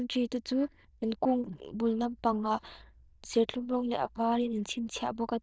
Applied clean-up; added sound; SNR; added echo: neural diffusion model UNIVERSE++.